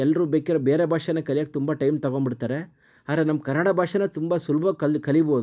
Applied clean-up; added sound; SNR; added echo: none; none; none; none.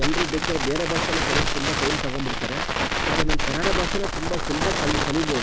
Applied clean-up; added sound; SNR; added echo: none; Crackle; -4 dB; none.